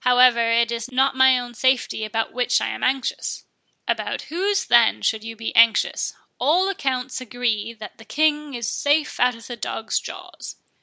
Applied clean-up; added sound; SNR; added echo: none; none; none; none.